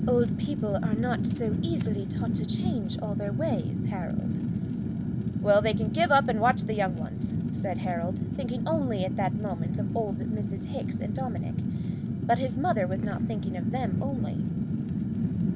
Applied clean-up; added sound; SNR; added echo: none; Fire; -2 dB; none.